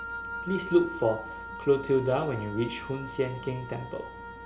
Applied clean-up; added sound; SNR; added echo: none; Wind instrument, woodwind instrument; 10 dB; none.